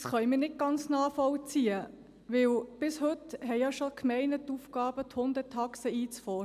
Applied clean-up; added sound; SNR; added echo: none; none; none; none.